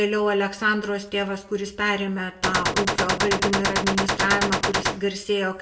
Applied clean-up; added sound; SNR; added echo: none; Gunshot, gunfire; -1 dB; reverberation time 0.6 s.